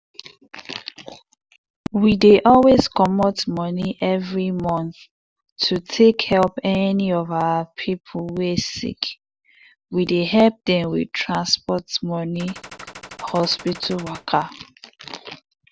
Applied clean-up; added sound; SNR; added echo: none; Gunshot, gunfire; 18 dB; none.